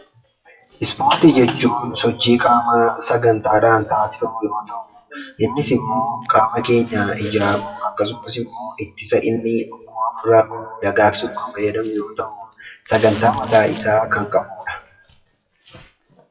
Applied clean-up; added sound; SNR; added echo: classical method WPE with log-MMSE.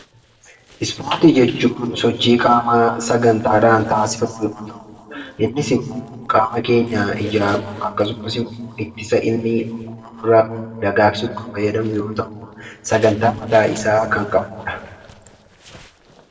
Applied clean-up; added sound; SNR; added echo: neural separator model SepFormer DNS4.